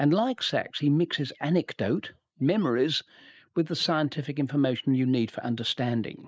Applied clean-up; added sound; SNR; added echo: neural mask model Resemble Enhance denoiser.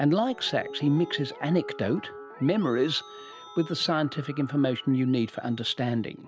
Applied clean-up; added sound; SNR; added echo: none; Guitar + Keyboard (musical); 17 dB; none.